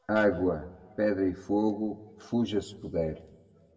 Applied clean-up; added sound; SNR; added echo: none; none; none; reverberation time 1.2 s.